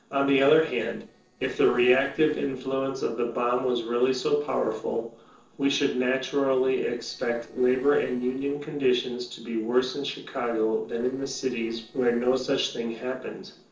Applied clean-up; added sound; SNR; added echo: neural separator model SepFormer DNS4.